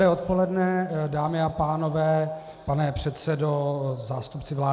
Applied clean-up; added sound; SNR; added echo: none; none; none; none.